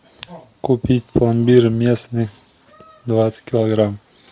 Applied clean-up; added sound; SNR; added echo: none; none; none; none.